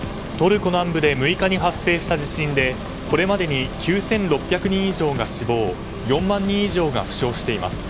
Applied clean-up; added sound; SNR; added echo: none; Engine; 11 dB; none.